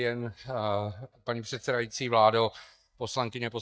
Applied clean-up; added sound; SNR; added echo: neural mask model DeepFilterNet 3.